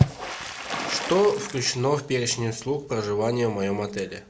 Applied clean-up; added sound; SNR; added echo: none; Water / Splash, splatter; 6 dB; none.